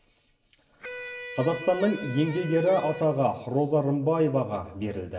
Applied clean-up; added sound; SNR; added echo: none; Electric guitar; 13 dB; reverberation time 0.8 s.